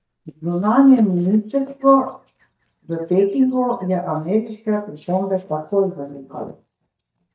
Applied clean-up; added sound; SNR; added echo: neural mask model DeepFilterNet 3.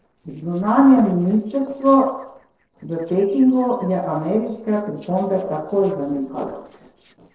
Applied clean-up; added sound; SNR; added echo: neural separator model SepFormer DNS4.